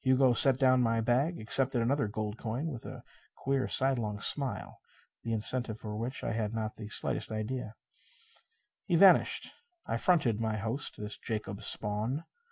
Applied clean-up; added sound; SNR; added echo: none; none; none; none.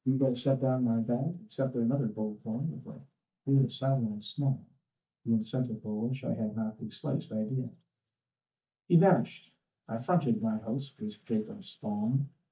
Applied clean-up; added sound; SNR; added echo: neural mask model DeepFilterNet 3.